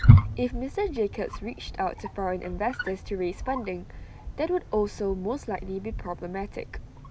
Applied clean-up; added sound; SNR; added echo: none; Wild animals; -4 dB; none.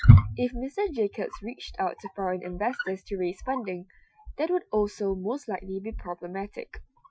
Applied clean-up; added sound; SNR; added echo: classical method Wiener filter.